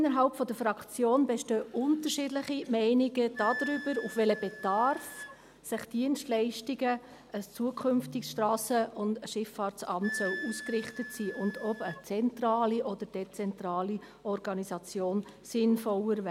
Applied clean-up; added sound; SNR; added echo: none; Wind instrument, woodwind instrument; 16 dB; none.